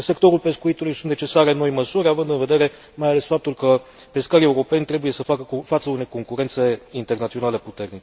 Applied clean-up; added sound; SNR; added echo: none; none; none; none.